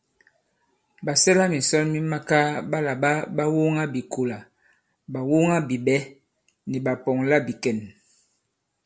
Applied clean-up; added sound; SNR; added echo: none; none; none; none.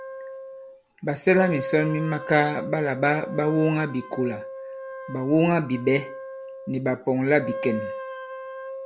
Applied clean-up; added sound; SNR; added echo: none; Wind instrument, woodwind instrument; 11 dB; none.